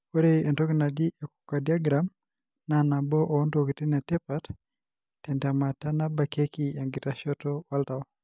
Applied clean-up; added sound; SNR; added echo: none; none; none; none.